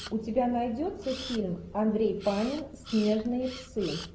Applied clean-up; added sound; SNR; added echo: none; Camera; 16 dB; none.